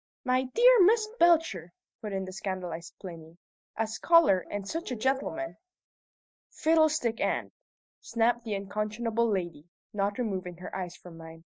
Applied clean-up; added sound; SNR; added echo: neural mask model DeepFilterNet 3.